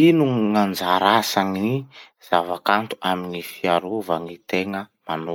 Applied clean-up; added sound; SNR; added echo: neural mask model Resemble Enhance denoiser.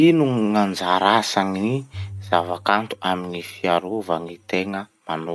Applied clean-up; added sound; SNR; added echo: none; Bowed string instrument; 18 dB; none.